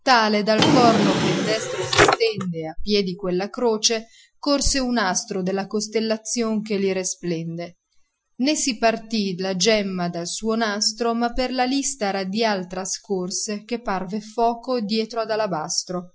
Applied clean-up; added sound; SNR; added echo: classical method Wiener filter.